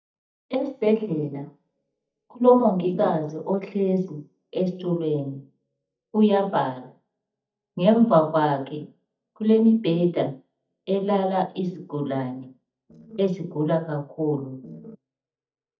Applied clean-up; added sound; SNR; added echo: neural mask model DeepFilterNet 3.